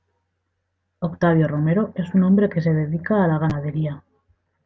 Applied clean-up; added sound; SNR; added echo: none; none; none; none.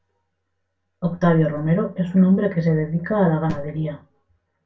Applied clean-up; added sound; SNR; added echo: none; none; none; reverberation time 0.2 s.